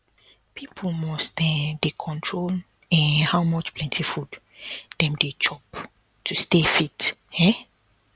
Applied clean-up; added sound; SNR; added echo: none; none; none; none.